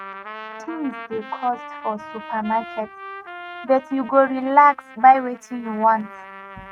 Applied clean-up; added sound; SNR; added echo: neural mask model RNNoise.